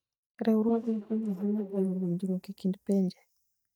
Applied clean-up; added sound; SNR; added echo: neural mask model DeepFilterNet 3.